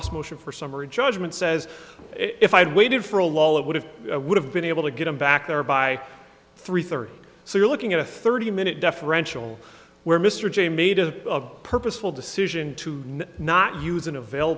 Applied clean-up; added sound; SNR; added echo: none; none; none; none.